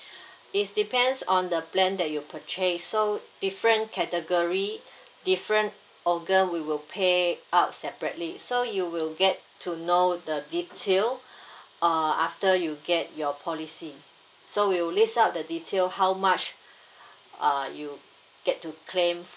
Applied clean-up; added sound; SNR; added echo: none; none; none; none.